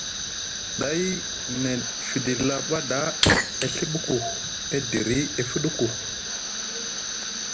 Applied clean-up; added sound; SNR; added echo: none; Fire; 0 dB; none.